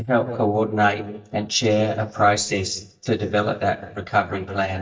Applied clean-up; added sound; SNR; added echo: neural mask model DeepFilterNet 3.